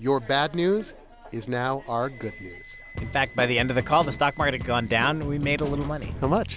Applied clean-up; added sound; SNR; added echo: none; Subway, metro, underground; 17 dB; none.